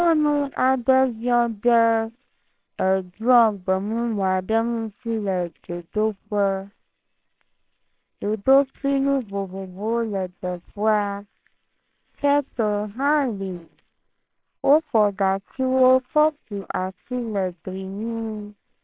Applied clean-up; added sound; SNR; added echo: neural separator model SepFormer WHAMR!.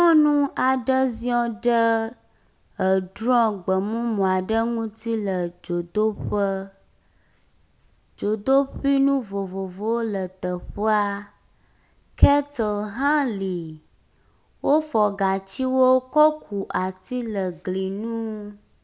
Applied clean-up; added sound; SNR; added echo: none; none; none; none.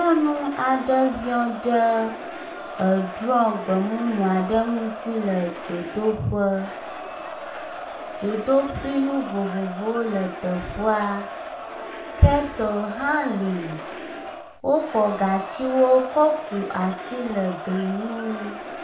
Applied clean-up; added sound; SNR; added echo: none; Crowd; 11 dB; reverberation time 0.4 s.